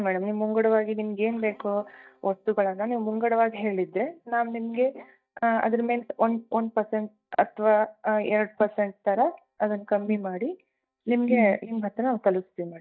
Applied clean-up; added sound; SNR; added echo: neural mask model DeepFilterNet 3.